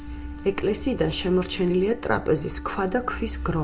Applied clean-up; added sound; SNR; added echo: none; Wind instrument, woodwind instrument; 16 dB; reverberation time 0.4 s.